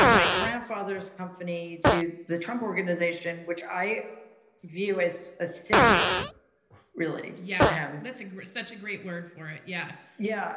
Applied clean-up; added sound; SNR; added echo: none; Fart; -4 dB; reverberation time 1.4 s.